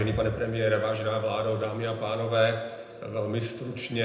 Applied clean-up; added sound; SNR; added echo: none; none; none; reverberation time 0.8 s.